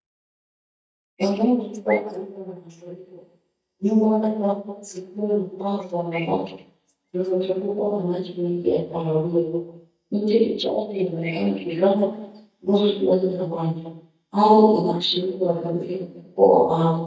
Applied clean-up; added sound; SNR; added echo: neural mask model DeepFilterNet 3.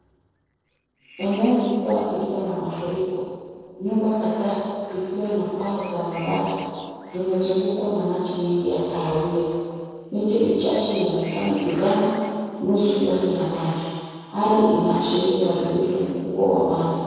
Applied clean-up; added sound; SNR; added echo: neural separator model SepFormer DNS4.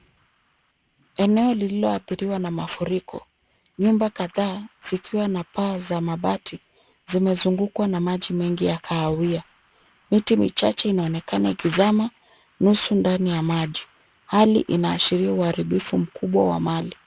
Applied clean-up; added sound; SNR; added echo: none; none; none; none.